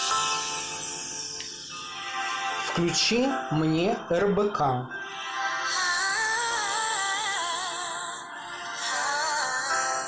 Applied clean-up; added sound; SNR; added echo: none; none; none; none.